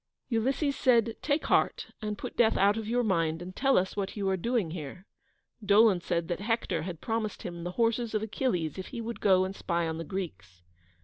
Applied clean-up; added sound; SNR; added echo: none; none; none; none.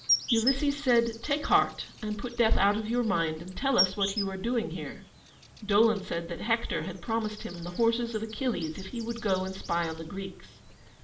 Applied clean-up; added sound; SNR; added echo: none; Insect; 10 dB; reverberation time 0.4 s.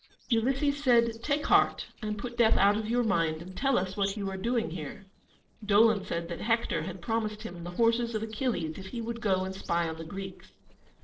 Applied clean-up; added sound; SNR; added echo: neural separator model SepFormer DNS4.